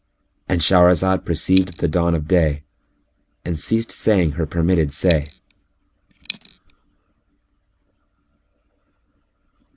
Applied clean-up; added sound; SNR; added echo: none; Coin (dropping); 16 dB; none.